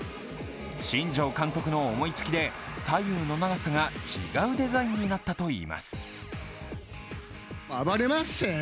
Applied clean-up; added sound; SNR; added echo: none; none; none; none.